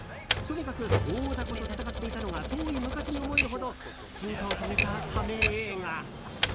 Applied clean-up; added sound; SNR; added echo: none; Typewriter; -3 dB; none.